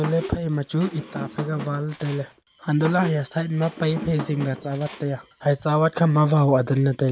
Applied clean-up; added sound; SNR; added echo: none; Squeak; 14 dB; none.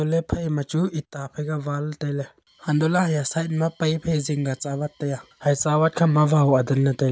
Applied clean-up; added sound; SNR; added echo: none; none; none; none.